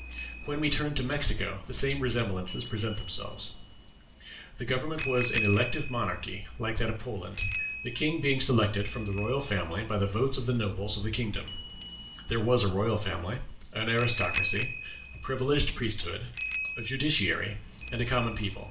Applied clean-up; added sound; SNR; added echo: none; Bicycle bell; 9 dB; reverberation time 0.4 s.